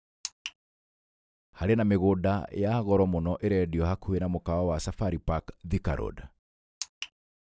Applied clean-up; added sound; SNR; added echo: none; none; none; none.